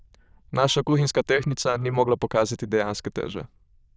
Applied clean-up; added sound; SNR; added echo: neural diffusion model UNIVERSE++.